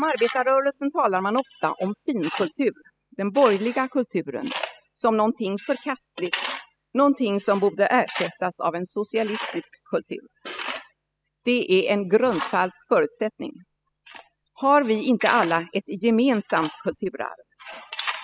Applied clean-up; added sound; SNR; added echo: classical method spectral subtraction.